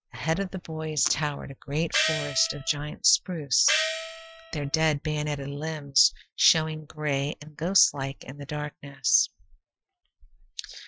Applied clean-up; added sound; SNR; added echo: classical method Wiener filter.